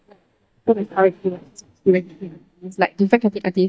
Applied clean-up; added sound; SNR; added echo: neural mask model DeepFilterNet 3.